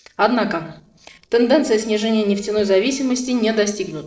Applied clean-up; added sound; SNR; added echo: neural separator model SepFormer DNS4.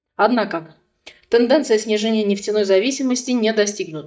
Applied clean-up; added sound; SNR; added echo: neural mask model DeepFilterNet 3.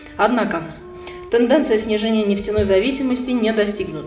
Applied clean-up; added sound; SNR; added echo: none; Wind instrument, woodwind instrument; 19 dB; reverberation time 1.2 s.